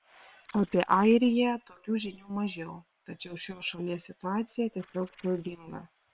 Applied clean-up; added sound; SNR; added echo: neural separator model SepFormer WHAM!.